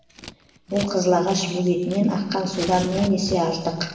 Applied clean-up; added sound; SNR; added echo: none; Scissors; 14 dB; reverberation time 1.1 s.